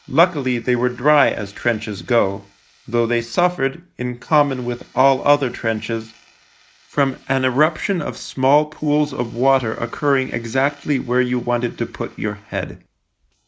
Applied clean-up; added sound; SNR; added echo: neural mask model Resemble Enhance denoiser.